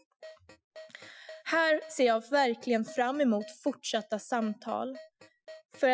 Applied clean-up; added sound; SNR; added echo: classical method Wiener filter.